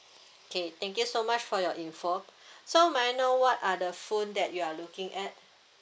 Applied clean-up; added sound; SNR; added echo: none; none; none; none.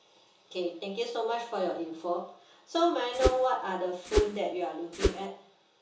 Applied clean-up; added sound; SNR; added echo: none; Whoosh, swoosh, swish; -3 dB; reverberation time 1.2 s.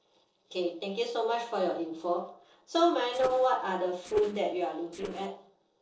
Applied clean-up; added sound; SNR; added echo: neural separator model SepFormer DNS4.